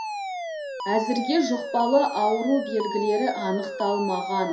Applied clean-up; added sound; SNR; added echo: none; Alarm; 7 dB; reverberation time 0.5 s.